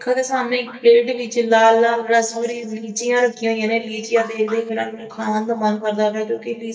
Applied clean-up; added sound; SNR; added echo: neural mask model DeepFilterNet 3.